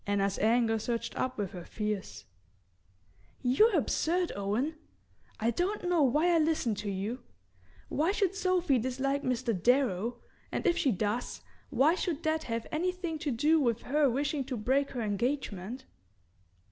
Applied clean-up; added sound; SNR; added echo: none; none; none; none.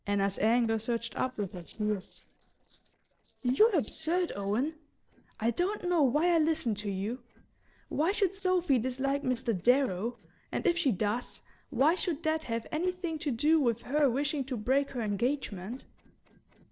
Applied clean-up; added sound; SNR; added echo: neural separator model SepFormer DNS4.